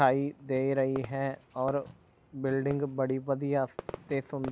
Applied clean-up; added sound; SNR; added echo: none; Fireworks; 17 dB; none.